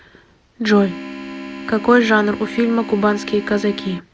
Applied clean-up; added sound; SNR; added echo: none; Organ; 12 dB; none.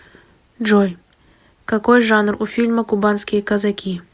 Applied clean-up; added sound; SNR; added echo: none; none; none; none.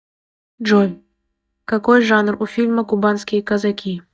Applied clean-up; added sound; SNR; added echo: neural mask model DeepFilterNet 3.